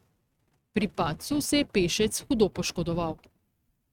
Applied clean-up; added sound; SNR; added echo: neural mask model RNNoise.